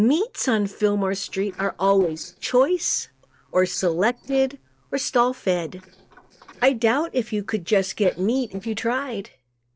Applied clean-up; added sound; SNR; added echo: neural separator model SepFormer DNS4.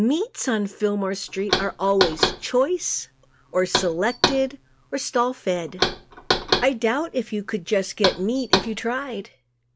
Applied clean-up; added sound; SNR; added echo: none; Knock; 3 dB; none.